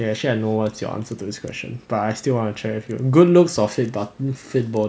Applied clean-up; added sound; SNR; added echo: none; none; none; none.